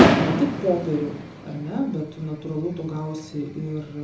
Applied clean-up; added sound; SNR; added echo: none; Fireworks; -1 dB; reverberation time 0.6 s.